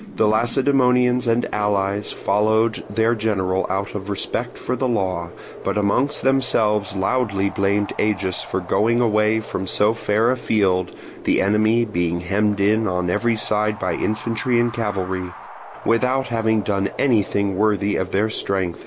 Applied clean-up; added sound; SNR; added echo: none; Wind; 16 dB; none.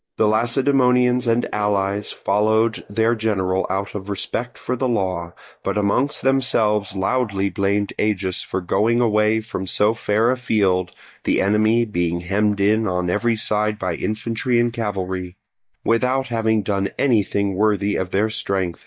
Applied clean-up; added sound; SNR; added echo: neural mask model DeepFilterNet 3.